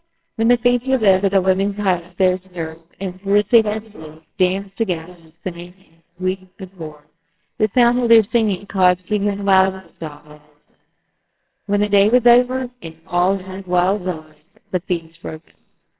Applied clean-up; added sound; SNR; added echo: neural separator model SepFormer WHAMR!.